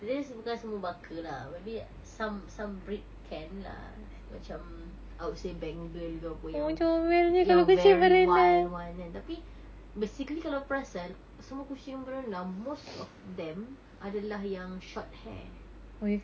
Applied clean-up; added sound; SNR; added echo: none; none; none; none.